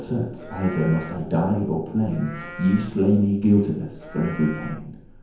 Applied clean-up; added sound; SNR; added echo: none; Livestock, farm animals, working animals; 17 dB; reverberation time 0.9 s.